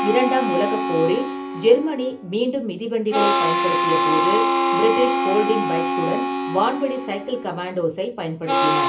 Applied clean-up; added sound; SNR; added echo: none; Harmonica; 0 dB; reverberation time 0.3 s.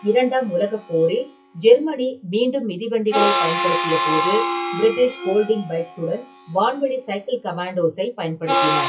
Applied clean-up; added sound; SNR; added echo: classical method WPE with log-MMSE.